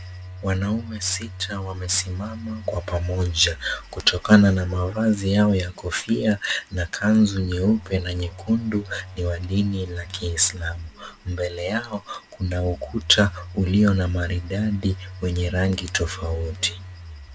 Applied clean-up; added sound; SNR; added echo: none; Telephone; 16 dB; none.